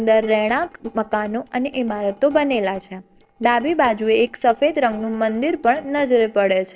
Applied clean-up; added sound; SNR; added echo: neural separator model SepFormer DNS4.